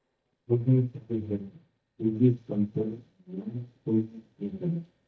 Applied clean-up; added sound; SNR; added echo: neural mask model DeepFilterNet 3.